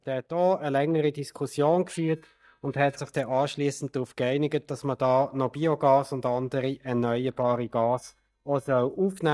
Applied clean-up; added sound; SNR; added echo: neural mask model DeepFilterNet 3.